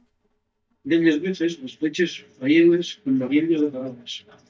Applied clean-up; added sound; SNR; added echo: neural mask model DeepFilterNet 3.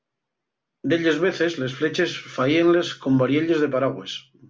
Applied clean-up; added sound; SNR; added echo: none; none; none; none.